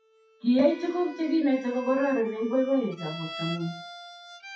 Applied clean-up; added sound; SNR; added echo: classical method WPE with log-MMSE.